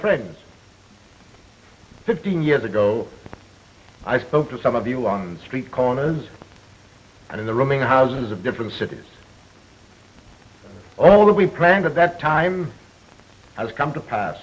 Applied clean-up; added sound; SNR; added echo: none; none; none; none.